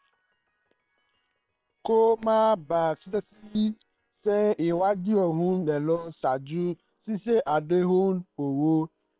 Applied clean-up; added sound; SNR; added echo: neural separator model SepFormer WHAM!.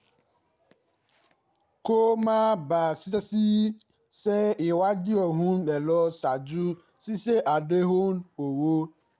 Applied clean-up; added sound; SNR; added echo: none; none; none; none.